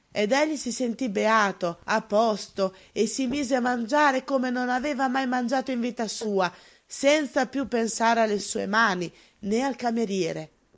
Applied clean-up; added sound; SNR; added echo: neural mask model Resemble Enhance denoiser.